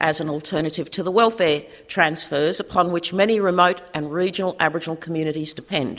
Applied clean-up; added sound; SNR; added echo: none; none; none; none.